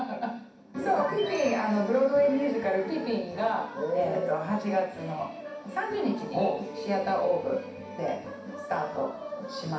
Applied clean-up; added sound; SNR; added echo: none; none; none; reverberation time 0.6 s.